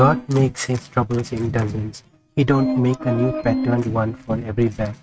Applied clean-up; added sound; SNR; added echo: neural mask model RNNoise.